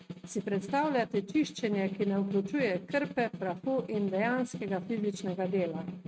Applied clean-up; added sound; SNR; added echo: neural mask model RNNoise.